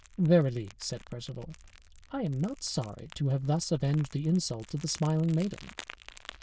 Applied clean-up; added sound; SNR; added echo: neural diffusion model UNIVERSE++.